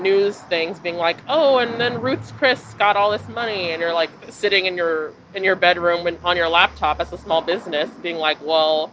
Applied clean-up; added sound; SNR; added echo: none; none; none; none.